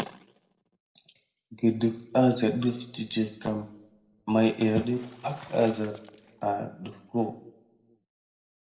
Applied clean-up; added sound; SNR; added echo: none; Water / Splash, splatter; 12 dB; reverberation time 0.6 s.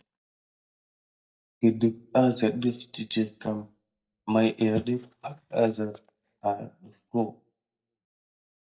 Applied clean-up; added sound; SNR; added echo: neural mask model DeepFilterNet 3.